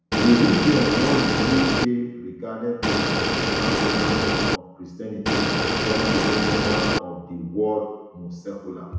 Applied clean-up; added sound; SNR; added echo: none; Motor vehicle (road) / Engine; -4 dB; reverberation time 1.0 s.